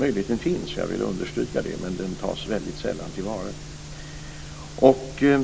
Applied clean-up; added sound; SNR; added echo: none; none; none; none.